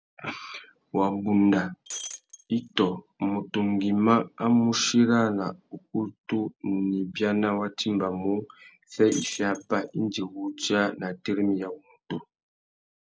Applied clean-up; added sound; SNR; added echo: none; Shatter; 13 dB; none.